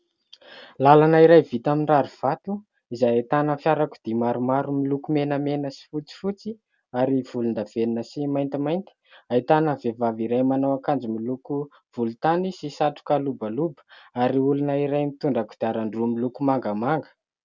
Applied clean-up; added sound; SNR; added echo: none; none; none; none.